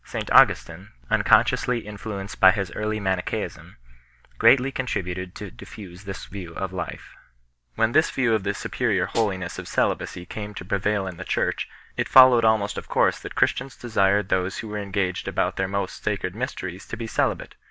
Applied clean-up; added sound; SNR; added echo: none; Snare drum; 17 dB; none.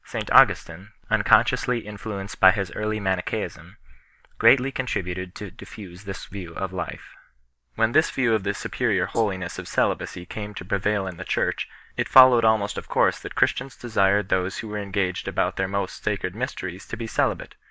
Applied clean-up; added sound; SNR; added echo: neural mask model Resemble Enhance denoiser.